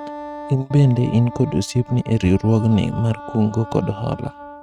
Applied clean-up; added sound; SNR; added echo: neural mask model RNNoise.